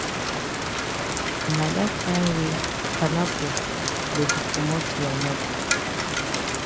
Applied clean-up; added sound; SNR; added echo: none; Rain; -2 dB; none.